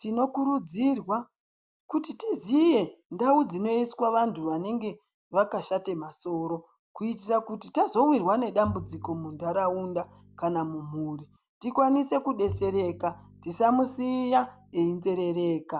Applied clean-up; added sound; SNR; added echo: none; Bowed string instrument; 17 dB; none.